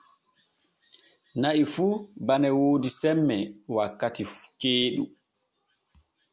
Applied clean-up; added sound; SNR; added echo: none; none; none; none.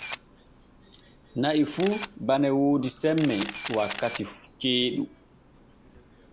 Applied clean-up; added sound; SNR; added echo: none; Camera; 10 dB; none.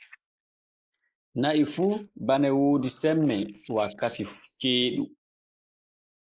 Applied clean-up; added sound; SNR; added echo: neural mask model Resemble Enhance denoiser.